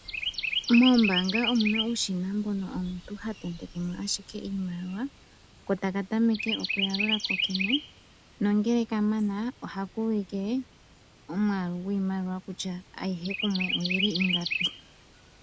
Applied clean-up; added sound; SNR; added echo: none; Chirp, tweet; 6 dB; none.